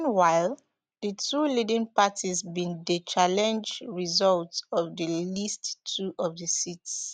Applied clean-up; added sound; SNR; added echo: none; none; none; none.